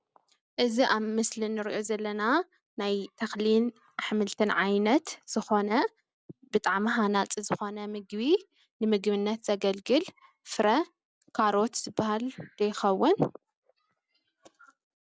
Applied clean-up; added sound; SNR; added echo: none; none; none; none.